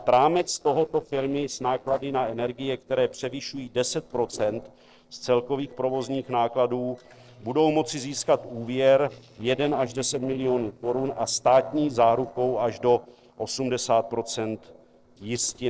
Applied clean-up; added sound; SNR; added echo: neural separator model SepFormer DNS4.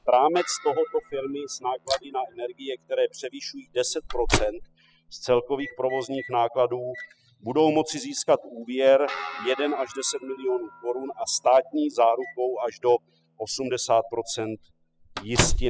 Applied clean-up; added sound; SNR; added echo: classical method spectral subtraction.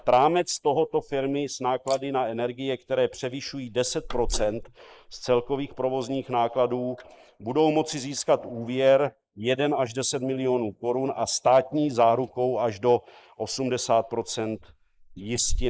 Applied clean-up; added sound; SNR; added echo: neural mask model Resemble Enhance denoiser.